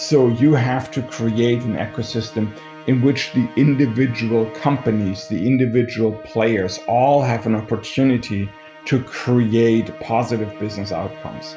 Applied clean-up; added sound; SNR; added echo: none; Wind instrument, woodwind instrument + Musical instrument; 18 dB; none.